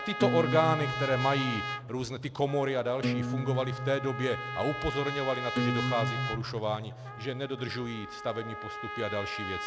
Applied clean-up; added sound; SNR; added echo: none; Trumpet + Acoustic guitar; 3 dB; none.